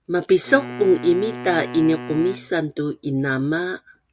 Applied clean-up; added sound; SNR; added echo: none; Wind instrument, woodwind instrument; 14 dB; none.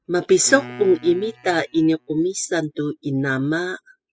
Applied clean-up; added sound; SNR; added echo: classical method spectral subtraction.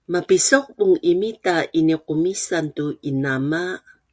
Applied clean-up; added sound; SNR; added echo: none; none; none; none.